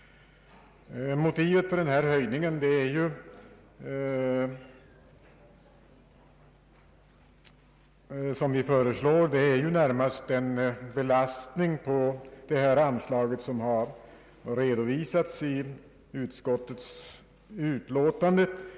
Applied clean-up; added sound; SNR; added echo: none; none; none; none.